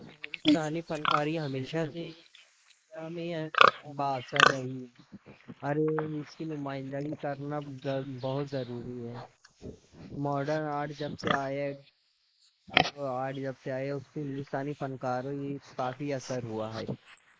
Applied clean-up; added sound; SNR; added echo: neural mask model Resemble Enhance denoiser.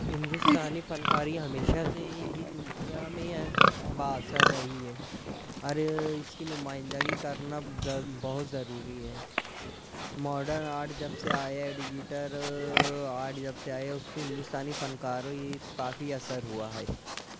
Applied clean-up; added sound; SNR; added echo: none; Livestock, farm animals, working animals; -2 dB; none.